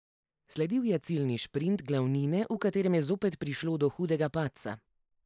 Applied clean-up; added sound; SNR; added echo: neural mask model Resemble Enhance denoiser.